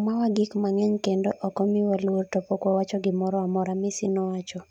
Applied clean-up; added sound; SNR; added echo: none; none; none; none.